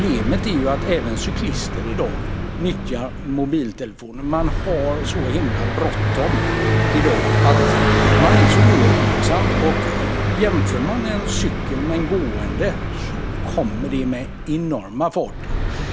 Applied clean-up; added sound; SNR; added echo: none; Car passing by; -4 dB; none.